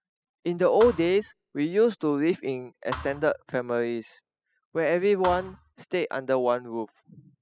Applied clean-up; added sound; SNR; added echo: classical method spectral subtraction.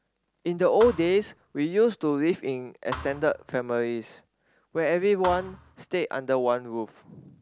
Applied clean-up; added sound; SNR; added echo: none; Thump, thud; 14 dB; none.